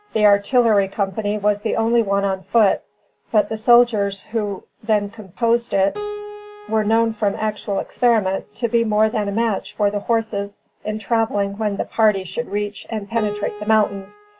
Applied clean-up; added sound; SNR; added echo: none; Keyboard (musical); 19 dB; none.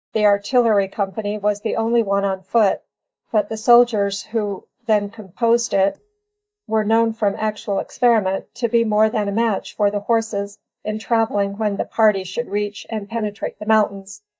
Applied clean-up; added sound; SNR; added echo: neural mask model DeepFilterNet 3.